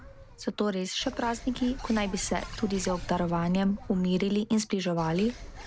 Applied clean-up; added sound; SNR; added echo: none; Bird; 14 dB; none.